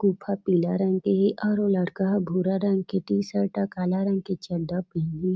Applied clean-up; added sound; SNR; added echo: none; none; none; none.